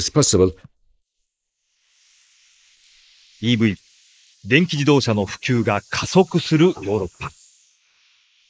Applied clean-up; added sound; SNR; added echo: neural mask model Resemble Enhance denoiser.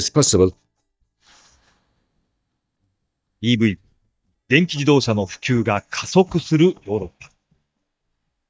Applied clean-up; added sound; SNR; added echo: neural mask model DeepFilterNet 3.